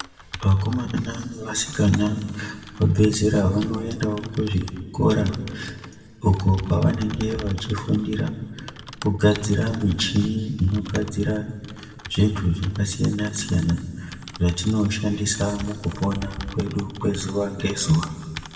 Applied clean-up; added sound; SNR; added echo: none; Typing; 17 dB; reverberation time 1.6 s.